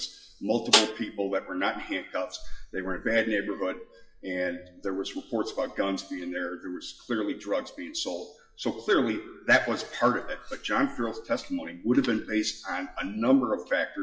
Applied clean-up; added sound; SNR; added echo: classical method WPE with log-MMSE.